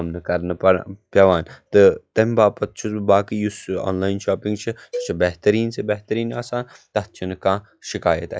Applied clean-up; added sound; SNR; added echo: classical method log-MMSE.